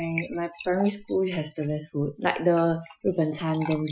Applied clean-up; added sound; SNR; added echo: classical method Wiener filter.